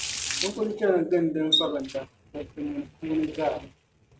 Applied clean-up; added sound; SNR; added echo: neural mask model RNNoise.